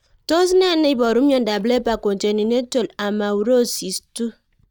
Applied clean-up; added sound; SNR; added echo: neural mask model DeepFilterNet 3.